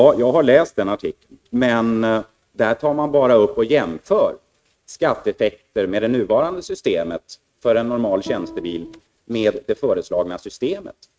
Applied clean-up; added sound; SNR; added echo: neural mask model RNNoise.